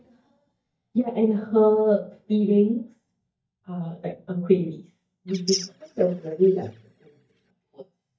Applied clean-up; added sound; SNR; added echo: neural mask model DeepFilterNet 3.